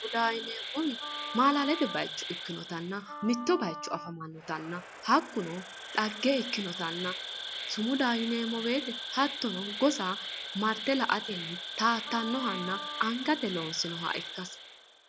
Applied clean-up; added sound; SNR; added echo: none; Wind instrument, woodwind instrument + Insect; 8 dB; none.